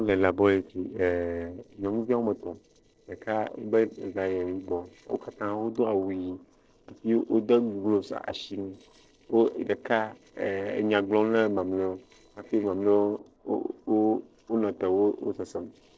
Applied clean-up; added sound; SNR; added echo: neural separator model SepFormer DNS4.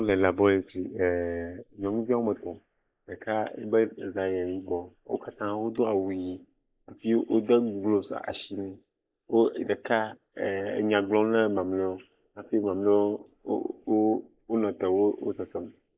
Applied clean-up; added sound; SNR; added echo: neural mask model Resemble Enhance denoiser.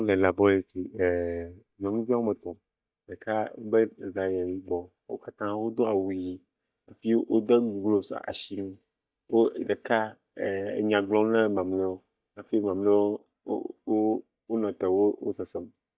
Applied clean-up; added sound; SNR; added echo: neural mask model DeepFilterNet 3.